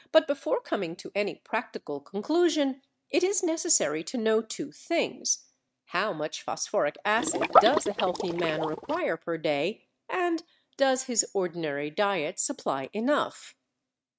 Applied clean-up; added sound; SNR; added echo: neural mask model RNNoise.